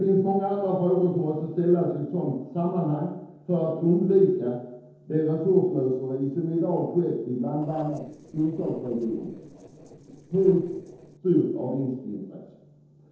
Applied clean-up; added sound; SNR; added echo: neural separator model SepFormer DNS4.